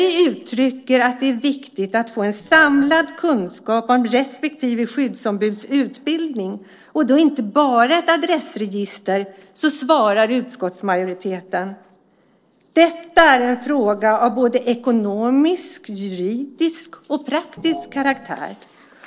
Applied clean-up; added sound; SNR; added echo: neural separator model SepFormer DNS4.